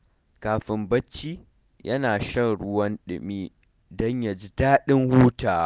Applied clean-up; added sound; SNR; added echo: none; none; none; none.